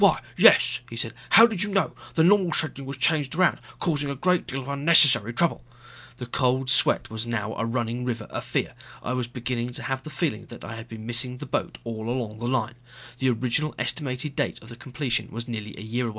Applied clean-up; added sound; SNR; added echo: none; none; none; none.